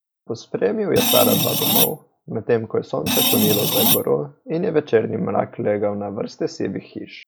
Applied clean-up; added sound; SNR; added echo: none; Screech; -3 dB; none.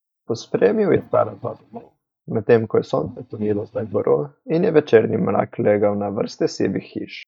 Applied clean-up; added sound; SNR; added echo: neural mask model DeepFilterNet 3.